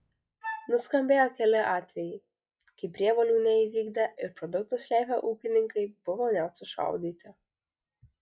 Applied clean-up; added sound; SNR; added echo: classical method log-MMSE.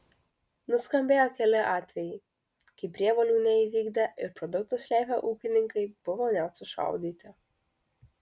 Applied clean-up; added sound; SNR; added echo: none; none; none; none.